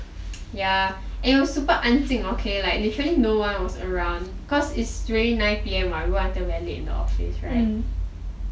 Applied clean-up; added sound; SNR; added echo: none; none; none; none.